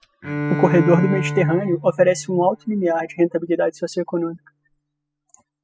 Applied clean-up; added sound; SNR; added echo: classical method spectral subtraction.